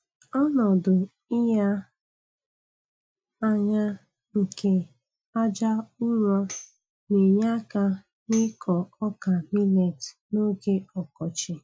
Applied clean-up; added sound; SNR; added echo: classical method Wiener filter.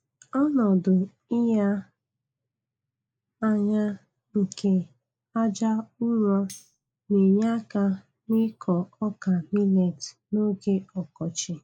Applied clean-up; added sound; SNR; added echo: neural mask model Resemble Enhance denoiser.